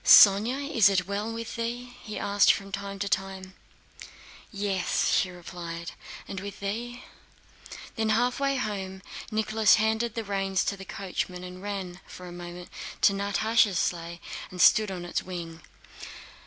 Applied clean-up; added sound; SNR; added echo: none; none; none; none.